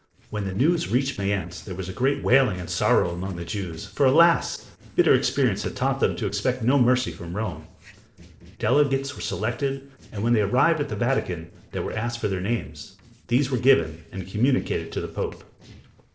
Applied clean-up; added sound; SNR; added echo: neural separator model SepFormer DNS4.